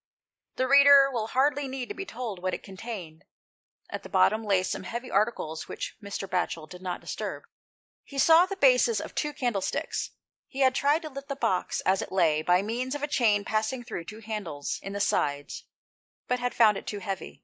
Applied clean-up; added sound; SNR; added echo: neural mask model Resemble Enhance denoiser.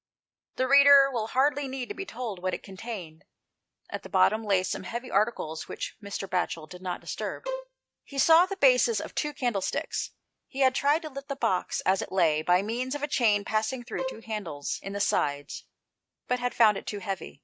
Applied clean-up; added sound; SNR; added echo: neural mask model RNNoise.